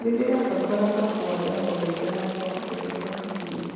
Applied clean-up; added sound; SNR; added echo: none; Bird; 10 dB; reverberation time 1.9 s.